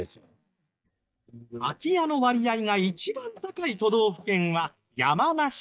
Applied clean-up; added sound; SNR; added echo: neural mask model DeepFilterNet 3.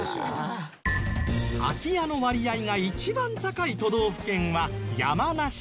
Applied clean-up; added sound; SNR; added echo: none; none; none; none.